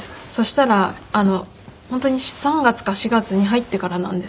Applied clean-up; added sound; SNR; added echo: none; none; none; none.